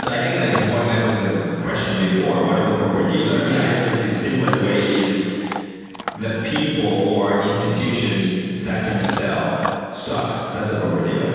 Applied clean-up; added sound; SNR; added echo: none; Chewing, mastication / Dog; 13 dB; reverberation time 2.1 s.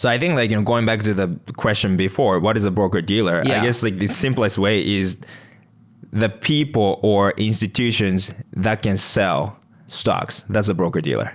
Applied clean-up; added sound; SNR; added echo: none; none; none; none.